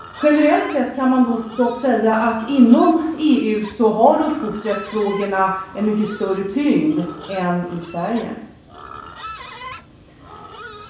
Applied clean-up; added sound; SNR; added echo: none; Livestock, farm animals, working animals; 18 dB; reverberation time 0.7 s.